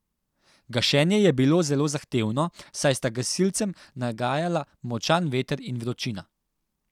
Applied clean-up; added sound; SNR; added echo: none; none; none; none.